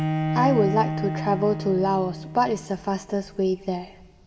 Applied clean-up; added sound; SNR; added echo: none; Bowed string instrument; 5 dB; reverberation time 1.4 s.